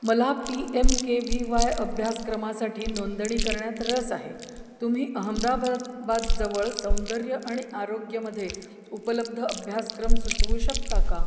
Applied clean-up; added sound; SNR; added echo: none; Chewing, mastication; -2 dB; none.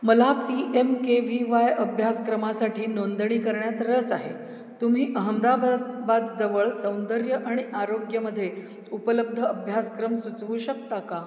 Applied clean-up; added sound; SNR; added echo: none; none; none; none.